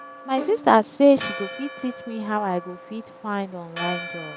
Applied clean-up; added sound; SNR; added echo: none; Bowed string instrument + Church bell; 12 dB; none.